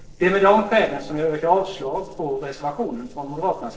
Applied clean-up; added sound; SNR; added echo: neural separator model SepFormer DNS4.